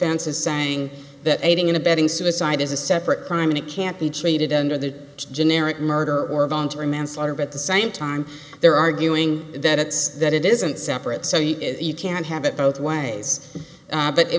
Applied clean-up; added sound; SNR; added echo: none; none; none; none.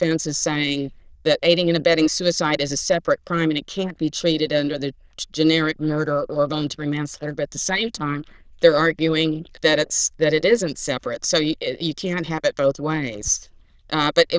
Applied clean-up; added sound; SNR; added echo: neural diffusion model UNIVERSE++.